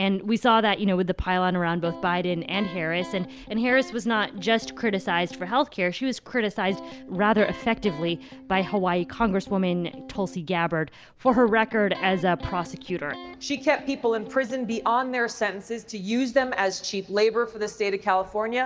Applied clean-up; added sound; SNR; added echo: none; Electric guitar; 16 dB; none.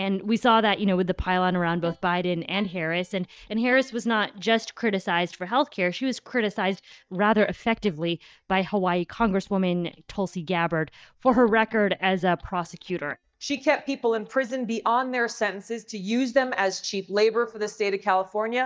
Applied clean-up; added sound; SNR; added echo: neural mask model DeepFilterNet 3.